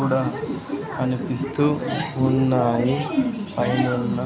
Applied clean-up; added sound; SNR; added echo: none; none; none; none.